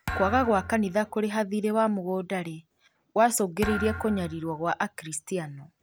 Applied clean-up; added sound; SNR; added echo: none; Thump, thud; 10 dB; none.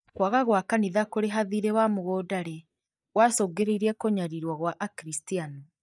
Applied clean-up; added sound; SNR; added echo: neural mask model DeepFilterNet 3.